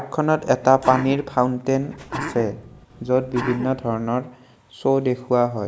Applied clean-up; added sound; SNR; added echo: none; Sneeze; 12 dB; none.